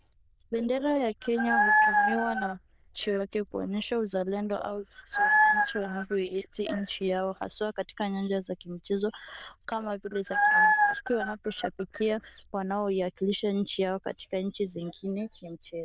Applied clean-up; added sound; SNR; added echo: neural diffusion model UNIVERSE++.